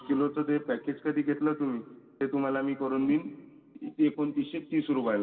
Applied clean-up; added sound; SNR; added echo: none; none; none; reverberation time 1.4 s.